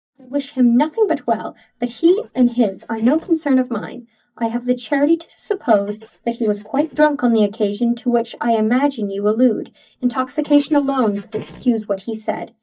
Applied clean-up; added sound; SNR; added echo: neural mask model DeepFilterNet 3.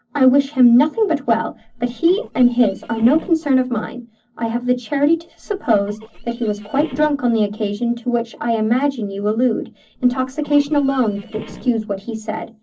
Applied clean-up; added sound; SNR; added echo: neural separator model SepFormer DNS4.